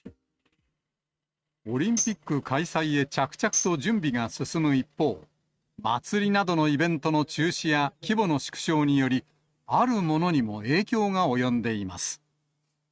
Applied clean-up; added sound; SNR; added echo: neural mask model RNNoise.